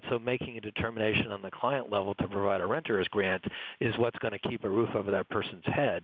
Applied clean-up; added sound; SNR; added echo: none; none; none; none.